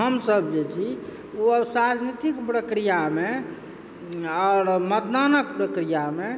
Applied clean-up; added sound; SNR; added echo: none; none; none; none.